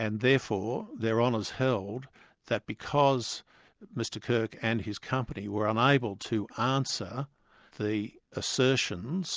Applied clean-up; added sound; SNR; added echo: none; none; none; none.